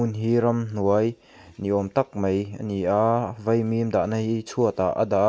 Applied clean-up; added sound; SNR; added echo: none; none; none; none.